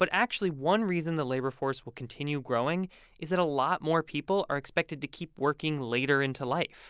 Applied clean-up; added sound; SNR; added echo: none; none; none; none.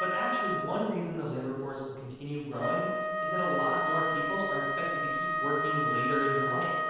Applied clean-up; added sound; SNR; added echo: none; Wind instrument, woodwind instrument; -2 dB; reverberation time 1.2 s.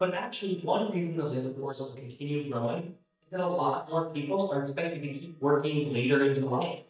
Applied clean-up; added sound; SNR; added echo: neural mask model DeepFilterNet 3.